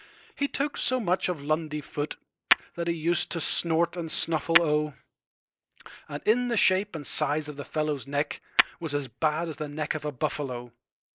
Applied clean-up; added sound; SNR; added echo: neural mask model Resemble Enhance denoiser.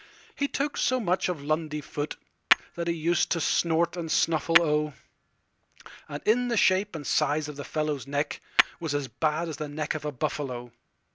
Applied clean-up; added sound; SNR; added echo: none; Tap / Hammer; 5 dB; none.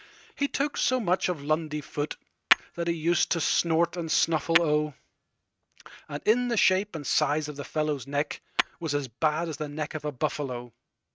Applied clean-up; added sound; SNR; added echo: neural mask model RNNoise.